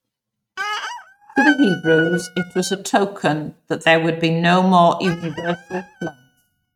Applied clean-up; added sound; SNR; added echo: neural mask model RNNoise.